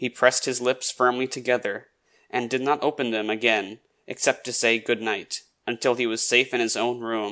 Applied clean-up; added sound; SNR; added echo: none; none; none; none.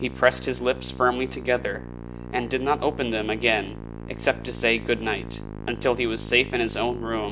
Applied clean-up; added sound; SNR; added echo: none; Musical instrument; 11 dB; none.